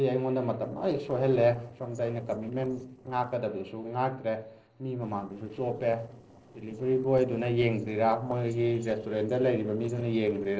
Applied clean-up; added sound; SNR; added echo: neural separator model SepFormer DNS4.